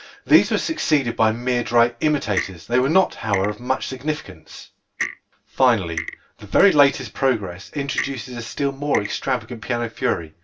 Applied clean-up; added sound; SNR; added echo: none; Clock; 12 dB; reverberation time 0.2 s.